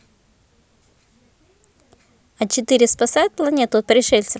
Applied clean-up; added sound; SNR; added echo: none; none; none; none.